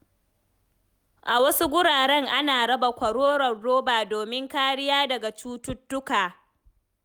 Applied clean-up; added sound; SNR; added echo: none; none; none; none.